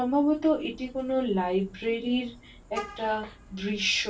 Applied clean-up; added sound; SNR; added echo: none; Vehicle horn, car horn, honking; 18 dB; reverberation time 0.1 s.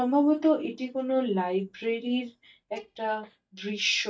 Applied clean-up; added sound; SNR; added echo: neural mask model DeepFilterNet 3.